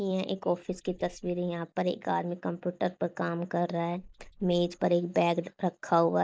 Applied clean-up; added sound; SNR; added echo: neural mask model Resemble Enhance denoiser.